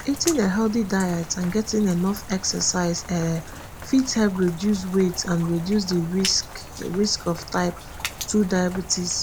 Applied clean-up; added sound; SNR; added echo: none; Rain; 13 dB; none.